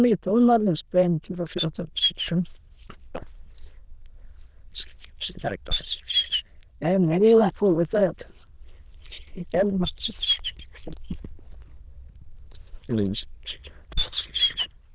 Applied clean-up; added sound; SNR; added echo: neural diffusion model UNIVERSE++.